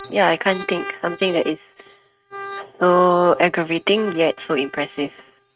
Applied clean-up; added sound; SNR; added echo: neural mask model RNNoise.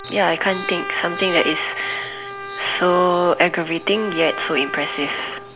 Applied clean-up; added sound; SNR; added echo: none; Trumpet; 10 dB; none.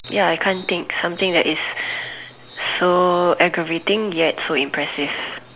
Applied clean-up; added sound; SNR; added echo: none; none; none; none.